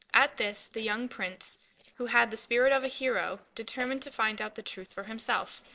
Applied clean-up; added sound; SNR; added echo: neural separator model SepFormer DNS4.